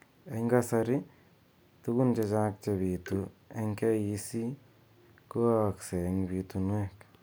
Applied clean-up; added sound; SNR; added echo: none; none; none; none.